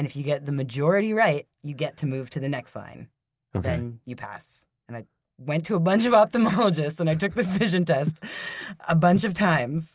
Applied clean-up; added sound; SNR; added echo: none; none; none; none.